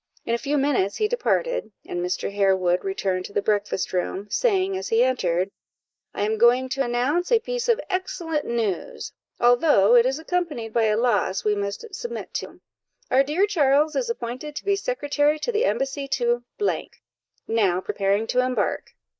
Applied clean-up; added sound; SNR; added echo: neural mask model Resemble Enhance denoiser.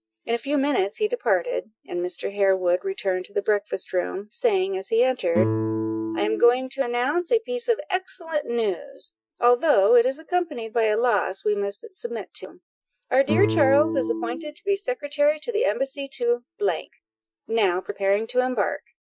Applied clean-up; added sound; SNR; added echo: classical method Wiener filter.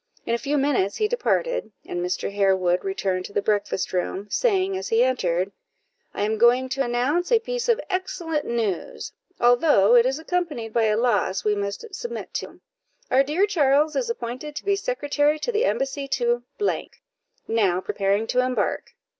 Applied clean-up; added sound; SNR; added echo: none; none; none; none.